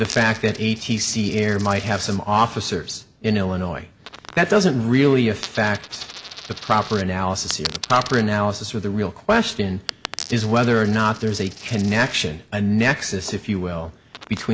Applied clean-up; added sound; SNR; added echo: none; Coin (dropping); 17 dB; none.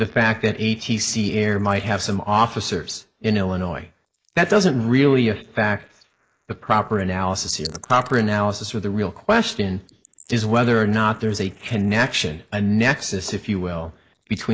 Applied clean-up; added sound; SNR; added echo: neural mask model Resemble Enhance denoiser.